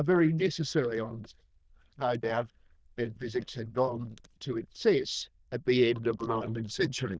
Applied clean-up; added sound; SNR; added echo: neural diffusion model UNIVERSE++.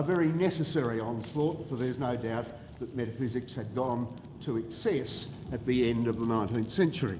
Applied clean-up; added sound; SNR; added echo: none; Fire; 16 dB; none.